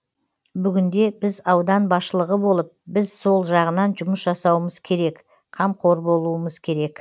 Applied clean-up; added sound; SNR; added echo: none; none; none; none.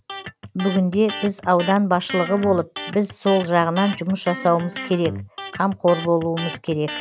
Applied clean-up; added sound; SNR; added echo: none; Electric guitar; 12 dB; none.